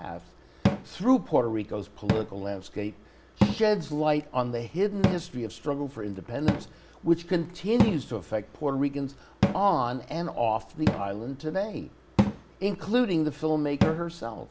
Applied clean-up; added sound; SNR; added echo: none; Cupboard open or close / Drawer open or close; 4 dB; none.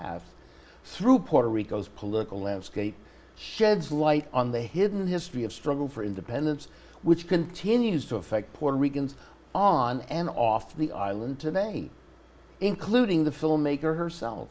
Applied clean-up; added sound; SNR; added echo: none; none; none; none.